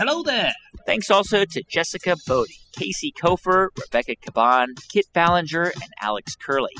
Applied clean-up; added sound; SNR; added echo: classical method spectral subtraction.